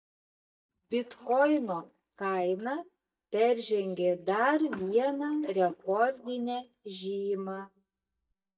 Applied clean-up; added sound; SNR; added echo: neural mask model DeepFilterNet 3.